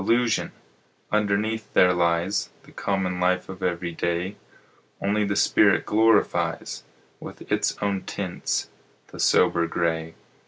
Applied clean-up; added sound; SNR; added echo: none; none; none; none.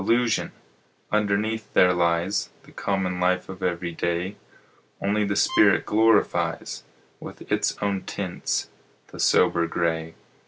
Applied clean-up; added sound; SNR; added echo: none; Bowed string instrument; 14 dB; none.